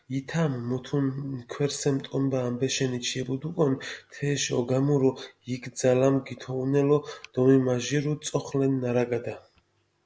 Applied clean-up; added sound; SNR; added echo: none; none; none; none.